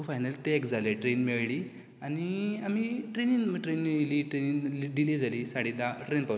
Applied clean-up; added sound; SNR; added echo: none; none; none; none.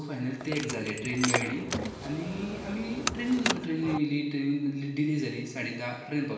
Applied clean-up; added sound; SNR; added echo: none; Car; 3 dB; reverberation time 0.8 s.